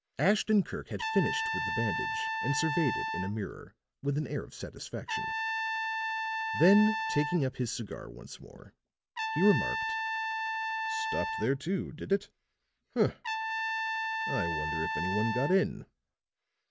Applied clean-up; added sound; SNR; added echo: none; Trumpet; 3 dB; none.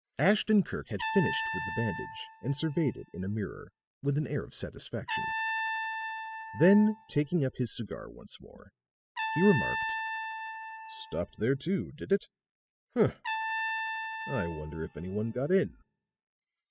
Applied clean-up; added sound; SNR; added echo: classical method spectral subtraction.